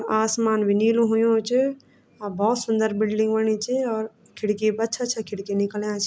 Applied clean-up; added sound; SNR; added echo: none; none; none; none.